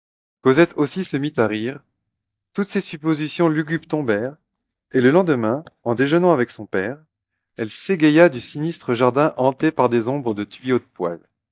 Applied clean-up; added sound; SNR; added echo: neural mask model DeepFilterNet 3.